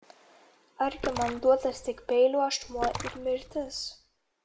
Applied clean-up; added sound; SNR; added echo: none; Splash, splatter; 12 dB; none.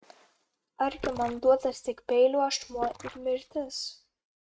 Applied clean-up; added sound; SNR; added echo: neural mask model RNNoise.